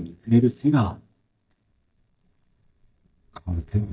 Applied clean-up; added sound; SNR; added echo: neural mask model DeepFilterNet 3.